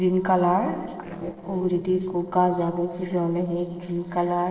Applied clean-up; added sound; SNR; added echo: neural separator model SepFormer DNS4.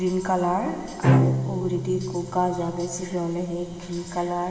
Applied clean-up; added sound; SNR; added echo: none; Bowed string instrument; 0 dB; reverberation time 2.9 s.